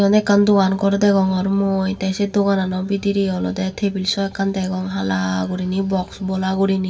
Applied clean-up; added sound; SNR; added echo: none; none; none; reverberation time 2.0 s.